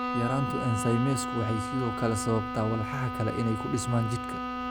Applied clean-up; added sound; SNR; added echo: none; Bowed string instrument; 4 dB; none.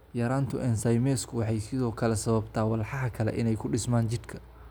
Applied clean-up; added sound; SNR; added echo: none; none; none; none.